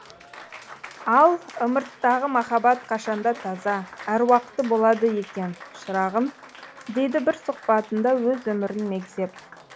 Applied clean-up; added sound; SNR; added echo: none; Applause; 19 dB; none.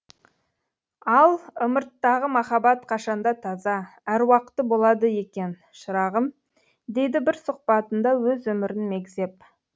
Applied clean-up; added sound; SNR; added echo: none; none; none; none.